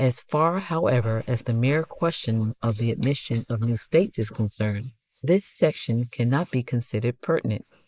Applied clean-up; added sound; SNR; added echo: neural mask model Resemble Enhance denoiser.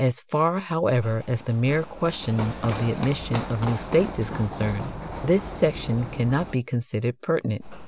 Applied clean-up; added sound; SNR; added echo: none; Run; 11 dB; none.